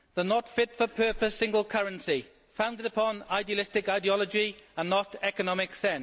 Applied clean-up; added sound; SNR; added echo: none; none; none; none.